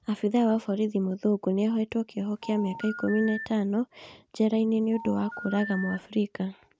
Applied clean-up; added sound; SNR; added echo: none; Telephone; 12 dB; none.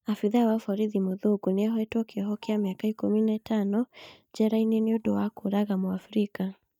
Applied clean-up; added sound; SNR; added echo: neural mask model DeepFilterNet 3.